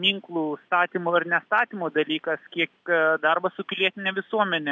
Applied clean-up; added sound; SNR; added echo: none; none; none; none.